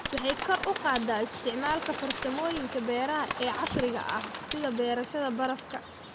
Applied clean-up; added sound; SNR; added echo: none; Bird + Glass; 6 dB; none.